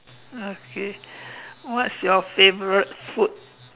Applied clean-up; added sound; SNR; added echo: none; none; none; none.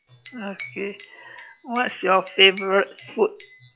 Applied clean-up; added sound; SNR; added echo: classical method log-MMSE.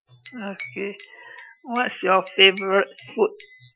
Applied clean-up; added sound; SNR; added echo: classical method Wiener filter.